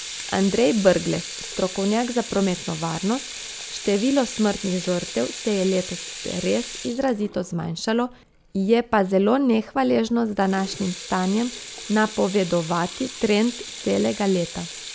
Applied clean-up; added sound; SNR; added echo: none; Sink (filling or washing) / Water tap, faucet; 9 dB; none.